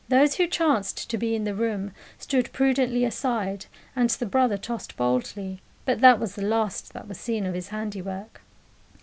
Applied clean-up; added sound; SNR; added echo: none; none; none; none.